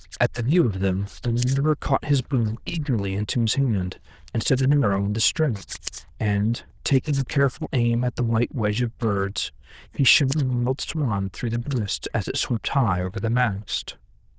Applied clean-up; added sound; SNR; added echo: neural diffusion model UNIVERSE++.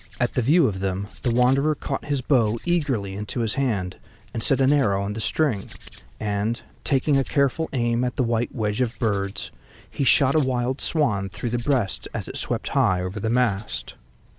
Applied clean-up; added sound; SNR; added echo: none; Hands; 18 dB; none.